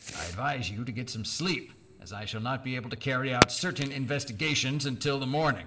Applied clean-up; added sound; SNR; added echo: none; Fireworks; 5 dB; reverberation time 0.9 s.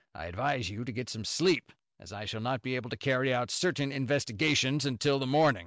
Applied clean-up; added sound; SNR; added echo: none; none; none; none.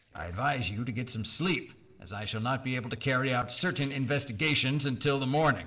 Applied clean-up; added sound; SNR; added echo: neural separator model SepFormer DNS4.